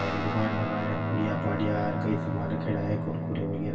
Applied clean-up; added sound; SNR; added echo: none; Guitar; 2 dB; reverberation time 2.6 s.